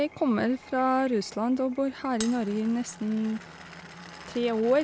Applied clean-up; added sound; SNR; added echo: none; Glass; 18 dB; none.